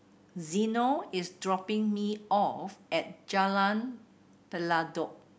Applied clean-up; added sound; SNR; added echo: none; none; none; none.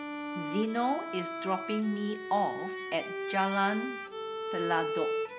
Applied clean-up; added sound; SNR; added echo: none; Bowed string instrument; 4 dB; none.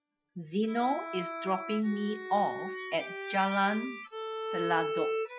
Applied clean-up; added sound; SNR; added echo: classical method Wiener filter.